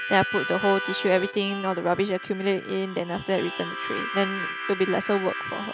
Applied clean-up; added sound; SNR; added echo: none; Harmonica; 7 dB; none.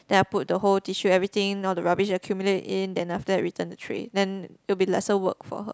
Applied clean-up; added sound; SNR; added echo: none; none; none; none.